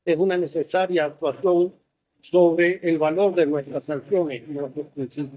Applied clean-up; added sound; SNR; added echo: neural mask model DeepFilterNet 3.